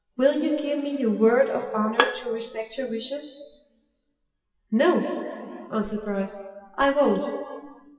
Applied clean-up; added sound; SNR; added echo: classical method WPE with log-MMSE.